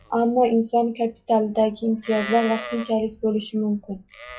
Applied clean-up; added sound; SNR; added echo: classical method log-MMSE.